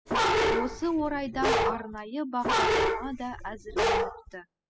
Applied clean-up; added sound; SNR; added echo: classical method spectral subtraction.